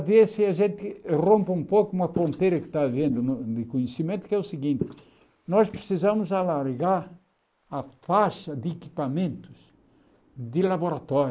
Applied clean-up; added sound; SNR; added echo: neural mask model Resemble Enhance denoiser.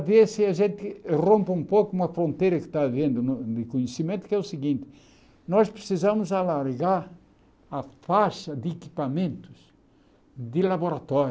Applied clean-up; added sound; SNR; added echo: none; none; none; none.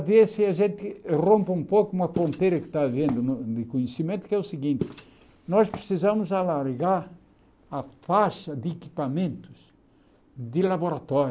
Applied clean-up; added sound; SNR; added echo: none; Walk, footsteps; 14 dB; none.